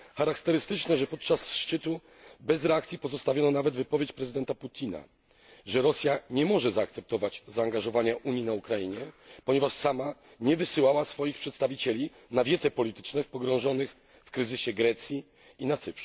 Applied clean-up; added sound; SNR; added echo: none; none; none; none.